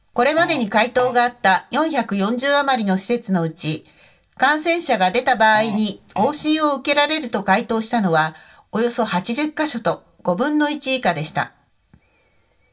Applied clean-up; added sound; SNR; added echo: none; Fart; 15 dB; reverberation time 0.2 s.